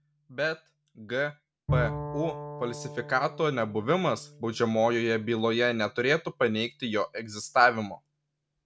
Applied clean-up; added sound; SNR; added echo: none; Bowed string instrument; 11 dB; none.